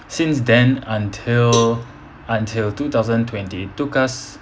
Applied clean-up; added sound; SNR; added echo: none; Cowbell; 12 dB; none.